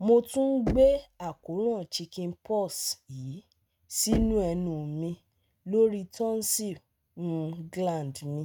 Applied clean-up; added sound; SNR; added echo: neural mask model RNNoise.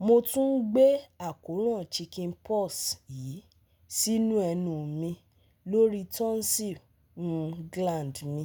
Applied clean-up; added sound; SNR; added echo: none; none; none; none.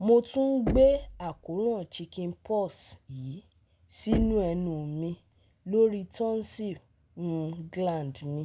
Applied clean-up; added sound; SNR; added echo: none; Knock; 8 dB; none.